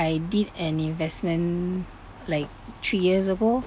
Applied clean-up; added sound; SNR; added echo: none; none; none; none.